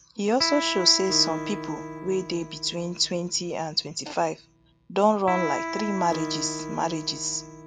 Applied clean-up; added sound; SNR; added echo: none; Electric guitar + Acoustic guitar; 8 dB; none.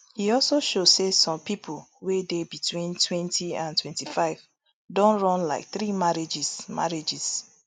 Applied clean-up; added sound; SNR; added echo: none; none; none; none.